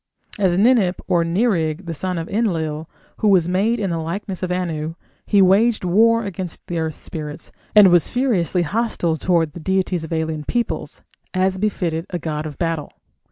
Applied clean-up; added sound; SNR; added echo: none; none; none; none.